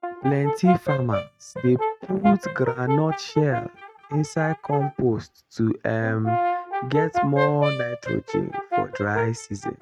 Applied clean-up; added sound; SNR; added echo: neural mask model RNNoise.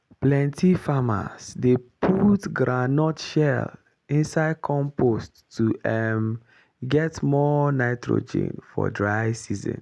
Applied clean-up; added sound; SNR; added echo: none; none; none; none.